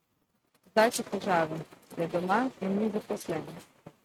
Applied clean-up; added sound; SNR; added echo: neural mask model RNNoise.